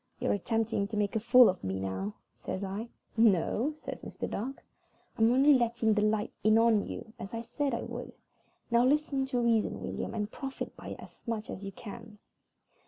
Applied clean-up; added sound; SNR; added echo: none; none; none; none.